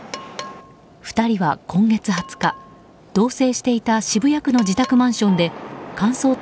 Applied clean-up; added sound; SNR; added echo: none; Percussion; 19 dB; none.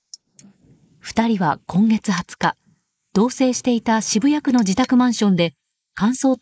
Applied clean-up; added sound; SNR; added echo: neural mask model Resemble Enhance denoiser.